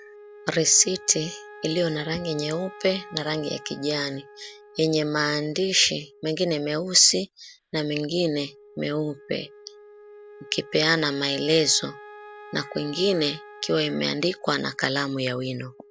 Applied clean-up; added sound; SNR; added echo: none; Wind instrument, woodwind instrument; 20 dB; none.